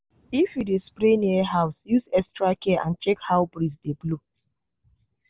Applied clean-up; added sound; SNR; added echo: none; none; none; none.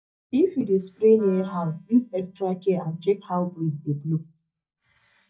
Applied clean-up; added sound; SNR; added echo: neural mask model DeepFilterNet 3.